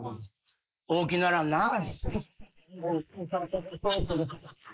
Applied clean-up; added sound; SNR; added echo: neural mask model Resemble Enhance denoiser.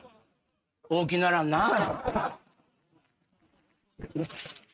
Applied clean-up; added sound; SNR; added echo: neural mask model RNNoise.